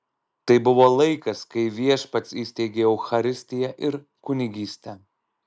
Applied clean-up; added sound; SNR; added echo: none; none; none; none.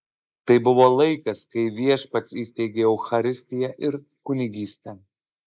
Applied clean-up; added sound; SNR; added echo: neural mask model Resemble Enhance denoiser.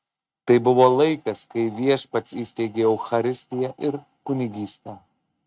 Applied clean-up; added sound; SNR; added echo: neural mask model RNNoise.